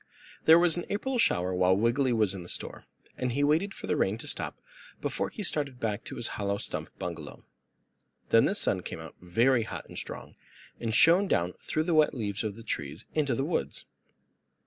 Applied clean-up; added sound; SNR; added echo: none; none; none; none.